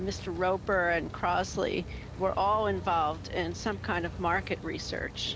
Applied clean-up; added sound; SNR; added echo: none; Rain; 10 dB; none.